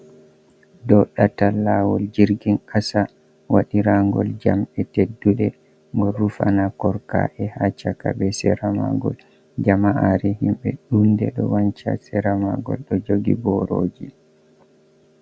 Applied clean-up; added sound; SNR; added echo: none; none; none; none.